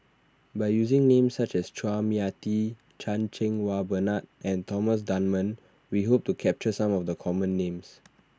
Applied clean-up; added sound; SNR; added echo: none; none; none; none.